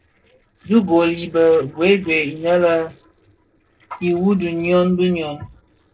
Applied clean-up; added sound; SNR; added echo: neural separator model SepFormer DNS4.